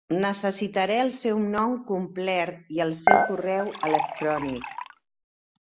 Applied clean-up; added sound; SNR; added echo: none; Dishes, pots, and pans / Chink, clink; -1 dB; none.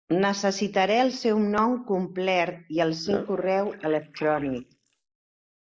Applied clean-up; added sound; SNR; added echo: neural mask model Resemble Enhance denoiser.